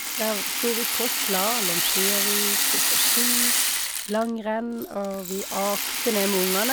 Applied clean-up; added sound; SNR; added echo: none; Rattle (instrument); -4 dB; none.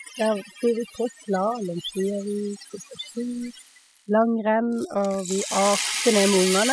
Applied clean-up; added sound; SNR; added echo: classical method spectral subtraction.